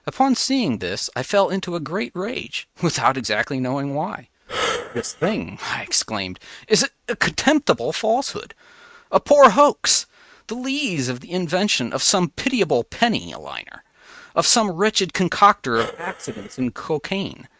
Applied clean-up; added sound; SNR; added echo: neural mask model RNNoise.